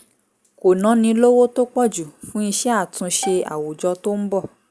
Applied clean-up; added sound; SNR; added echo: none; Bowed string instrument; 17 dB; none.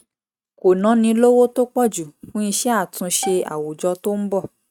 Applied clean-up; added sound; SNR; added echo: neural mask model RNNoise.